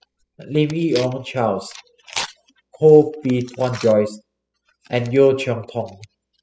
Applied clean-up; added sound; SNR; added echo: classical method spectral subtraction.